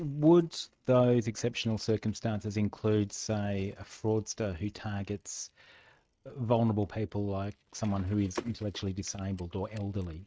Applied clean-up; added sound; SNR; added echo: neural mask model RNNoise.